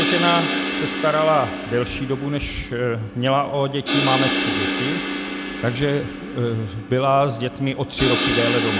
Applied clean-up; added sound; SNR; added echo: none; Crash cymbal; 2 dB; none.